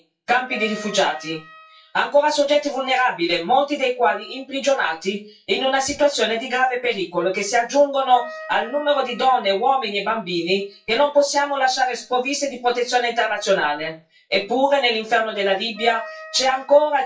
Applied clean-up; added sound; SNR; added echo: classical method WPE with log-MMSE.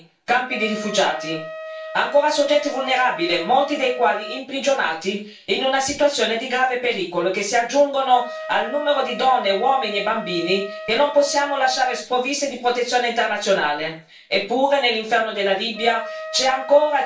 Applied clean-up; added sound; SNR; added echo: none; Wind instrument, woodwind instrument; 15 dB; reverberation time 0.2 s.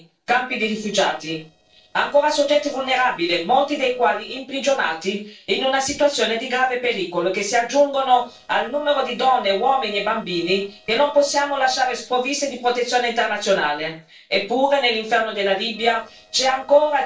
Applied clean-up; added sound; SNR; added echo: neural separator model SepFormer DNS4.